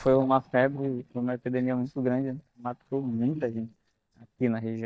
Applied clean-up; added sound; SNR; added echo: neural mask model DeepFilterNet 3.